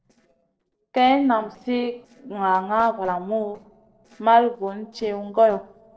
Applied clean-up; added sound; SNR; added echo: neural separator model SepFormer DNS4.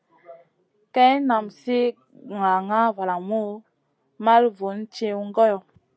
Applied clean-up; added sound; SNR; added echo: none; none; none; none.